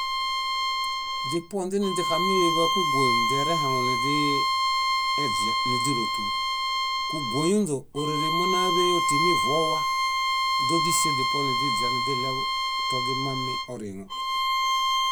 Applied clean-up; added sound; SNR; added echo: none; Bowed string instrument; -5 dB; none.